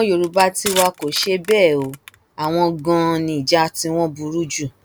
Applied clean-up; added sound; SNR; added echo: none; Crushing; 12 dB; none.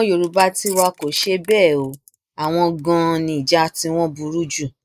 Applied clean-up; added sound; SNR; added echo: neural mask model Resemble Enhance denoiser.